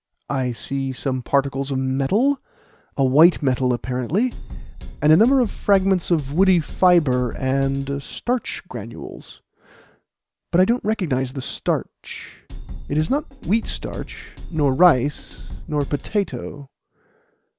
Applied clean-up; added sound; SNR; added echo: none; Drum kit; 10 dB; none.